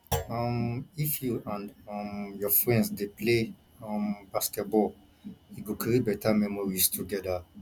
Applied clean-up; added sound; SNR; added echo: none; Thump, thud; 9 dB; none.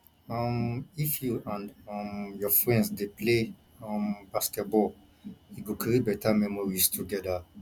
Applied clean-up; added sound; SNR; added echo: none; none; none; none.